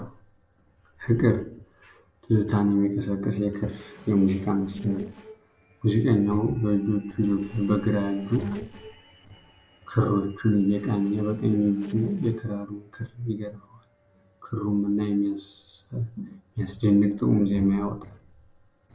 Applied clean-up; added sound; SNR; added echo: neural separator model SepFormer DNS4.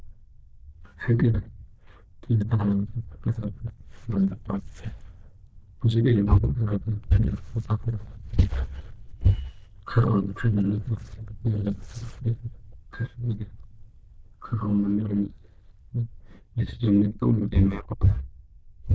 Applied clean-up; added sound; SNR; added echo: neural diffusion model UNIVERSE++.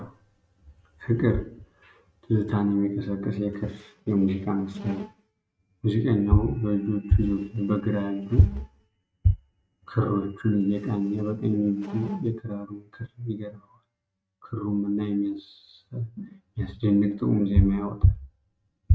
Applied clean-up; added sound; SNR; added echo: neural mask model RNNoise.